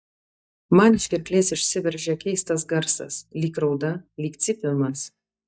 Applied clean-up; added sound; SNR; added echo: neural mask model DeepFilterNet 3.